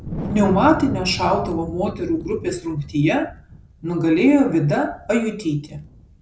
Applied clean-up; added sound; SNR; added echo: none; Wind; 12 dB; none.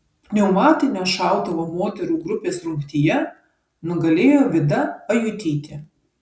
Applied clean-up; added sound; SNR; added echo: none; none; none; none.